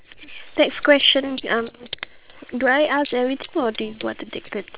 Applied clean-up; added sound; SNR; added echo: neural separator model SepFormer WHAM!.